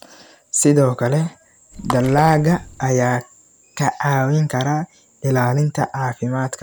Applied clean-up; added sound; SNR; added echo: none; Water / Splash, splatter; 14 dB; none.